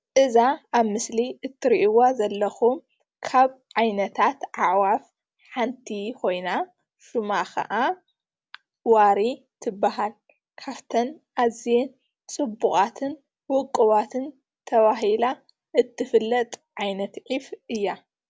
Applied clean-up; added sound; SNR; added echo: none; none; none; none.